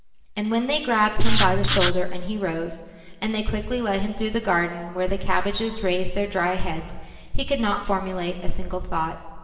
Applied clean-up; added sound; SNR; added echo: none; Writing; 0 dB; reverberation time 2.0 s.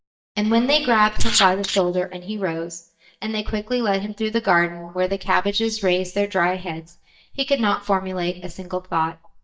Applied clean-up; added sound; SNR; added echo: neural mask model DeepFilterNet 3.